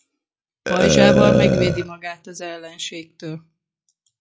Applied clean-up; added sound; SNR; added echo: classical method log-MMSE.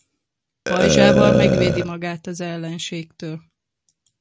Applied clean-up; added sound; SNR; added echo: none; Burping, eructation; -5 dB; none.